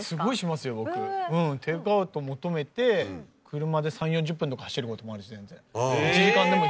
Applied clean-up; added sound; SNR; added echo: none; none; none; none.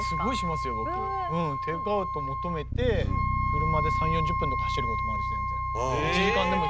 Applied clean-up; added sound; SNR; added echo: none; Wind instrument, woodwind instrument + Bass guitar; -2 dB; none.